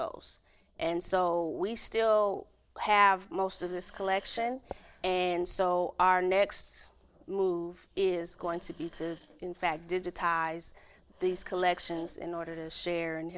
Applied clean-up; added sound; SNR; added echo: neural separator model SepFormer DNS4.